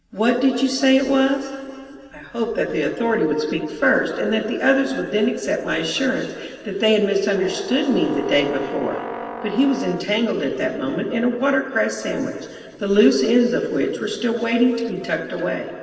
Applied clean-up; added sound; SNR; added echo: none; Brass instrument; 12 dB; reverberation time 2.4 s.